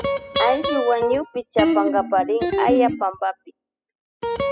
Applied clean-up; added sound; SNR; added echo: classical method spectral subtraction.